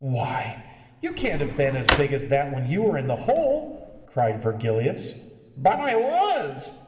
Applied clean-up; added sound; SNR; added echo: none; Drawer open or close; 6 dB; reverberation time 2.5 s.